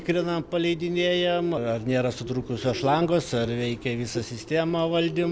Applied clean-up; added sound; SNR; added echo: none; Bird; 14 dB; none.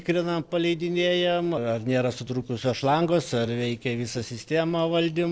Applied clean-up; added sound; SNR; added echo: neural separator model SepFormer DNS4.